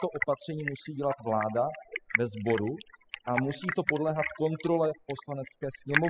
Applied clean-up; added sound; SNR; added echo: classical method spectral subtraction.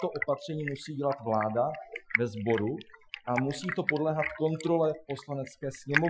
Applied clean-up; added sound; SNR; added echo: classical method Wiener filter.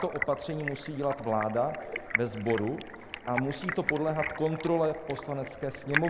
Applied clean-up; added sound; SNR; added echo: none; Stream; 6 dB; none.